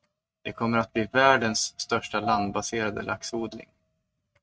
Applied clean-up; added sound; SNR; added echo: neural mask model RNNoise.